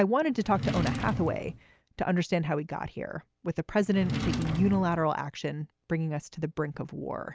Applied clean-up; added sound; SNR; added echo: none; Drawer open or close; 5 dB; none.